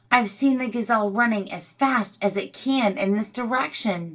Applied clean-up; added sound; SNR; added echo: none; none; none; reverberation time 0.2 s.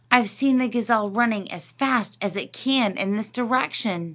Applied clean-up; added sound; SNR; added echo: none; none; none; none.